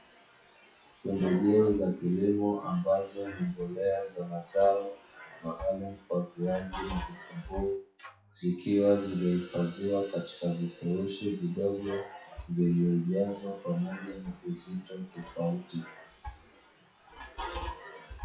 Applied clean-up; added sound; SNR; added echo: classical method WPE with log-MMSE.